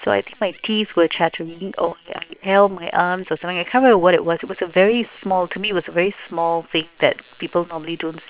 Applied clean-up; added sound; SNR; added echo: neural separator model SepFormer WHAM!.